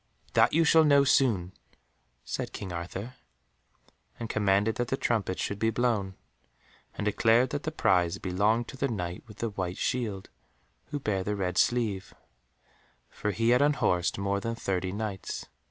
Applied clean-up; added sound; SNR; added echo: none; none; none; none.